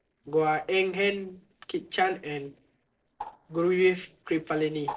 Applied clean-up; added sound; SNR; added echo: neural separator model SepFormer DNS4.